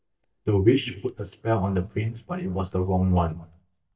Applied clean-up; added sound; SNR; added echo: neural mask model DeepFilterNet 3.